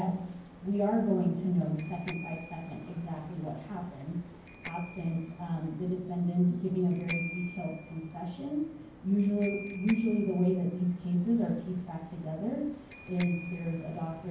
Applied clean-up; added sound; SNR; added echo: none; Bicycle bell; 16 dB; reverberation time 0.9 s.